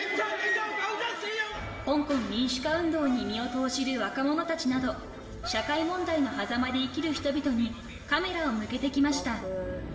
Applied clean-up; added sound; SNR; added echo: none; Wind instrument, woodwind instrument; 13 dB; reverberation time 1.1 s.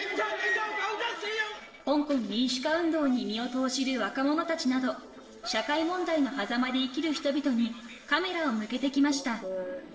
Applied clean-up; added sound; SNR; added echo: neural separator model SepFormer DNS4.